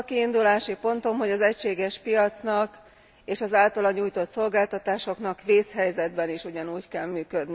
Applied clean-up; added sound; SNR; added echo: none; none; none; none.